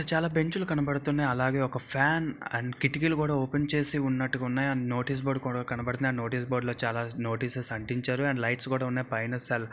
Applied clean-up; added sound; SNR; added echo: none; none; none; none.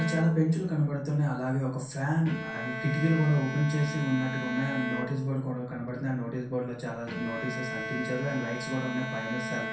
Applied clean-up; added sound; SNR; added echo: none; Bowed string instrument; 8 dB; reverberation time 0.6 s.